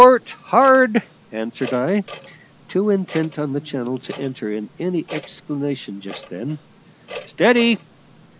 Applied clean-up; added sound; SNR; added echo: none; Clock; 20 dB; none.